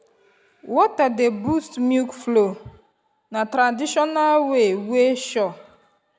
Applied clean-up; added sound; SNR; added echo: none; none; none; none.